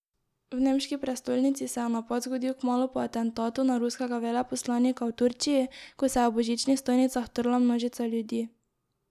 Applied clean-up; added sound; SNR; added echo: none; none; none; none.